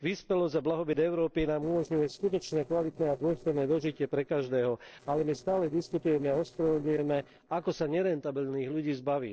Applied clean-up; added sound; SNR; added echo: neural separator model SepFormer DNS4.